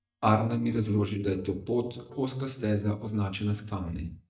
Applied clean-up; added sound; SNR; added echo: neural mask model DeepFilterNet 3.